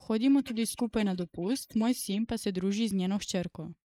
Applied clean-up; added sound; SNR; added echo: neural mask model Resemble Enhance denoiser.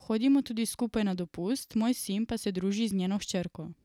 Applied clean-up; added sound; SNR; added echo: none; none; none; none.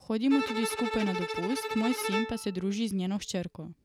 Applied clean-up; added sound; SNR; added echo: none; Bowed string instrument; 5 dB; none.